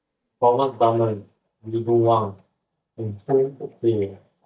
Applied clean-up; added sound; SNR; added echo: neural mask model DeepFilterNet 3.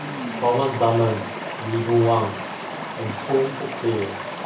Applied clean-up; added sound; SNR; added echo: none; Stream; 7 dB; reverberation time 0.3 s.